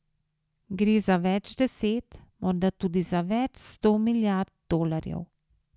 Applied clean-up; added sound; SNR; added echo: none; none; none; none.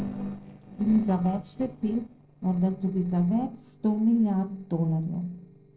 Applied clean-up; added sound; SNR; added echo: neural separator model SepFormer DNS4.